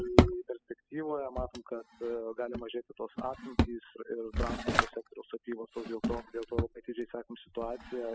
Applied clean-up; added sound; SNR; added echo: classical method spectral subtraction.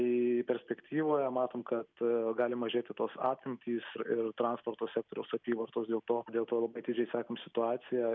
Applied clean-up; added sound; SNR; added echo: none; none; none; none.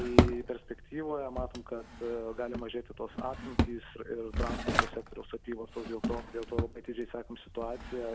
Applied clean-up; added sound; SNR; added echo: none; Drawer open or close; -4 dB; none.